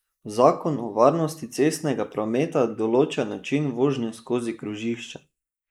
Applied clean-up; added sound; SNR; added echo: neural mask model Resemble Enhance denoiser.